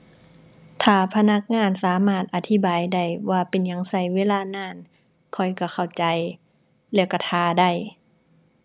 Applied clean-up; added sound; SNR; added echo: none; none; none; none.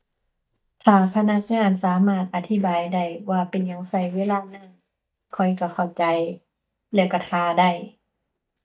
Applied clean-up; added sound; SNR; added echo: neural mask model DeepFilterNet 3.